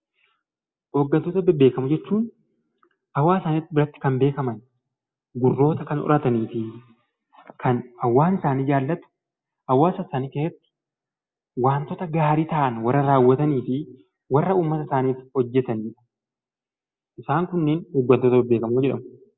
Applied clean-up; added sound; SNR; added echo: none; none; none; none.